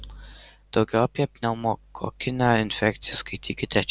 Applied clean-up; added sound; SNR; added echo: none; none; none; none.